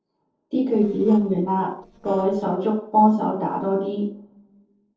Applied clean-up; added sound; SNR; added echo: neural separator model SepFormer DNS4.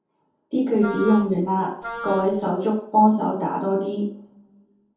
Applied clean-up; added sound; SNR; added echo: none; Wind instrument, woodwind instrument; 11 dB; reverberation time 0.6 s.